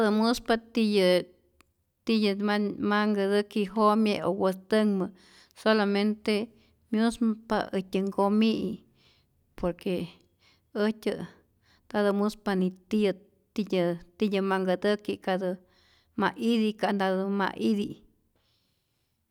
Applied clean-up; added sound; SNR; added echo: none; none; none; none.